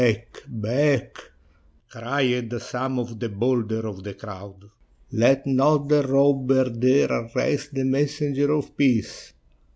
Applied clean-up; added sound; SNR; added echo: none; none; none; none.